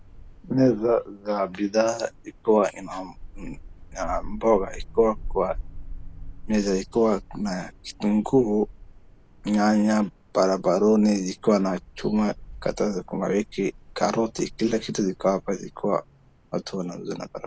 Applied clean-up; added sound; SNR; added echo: none; Wind; 15 dB; none.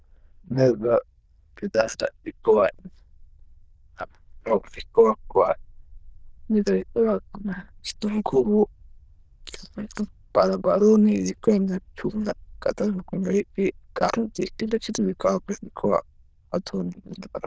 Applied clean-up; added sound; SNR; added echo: neural diffusion model UNIVERSE++.